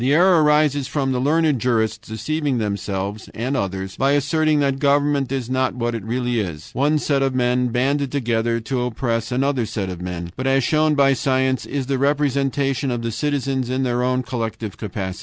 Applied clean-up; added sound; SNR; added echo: none; none; none; none.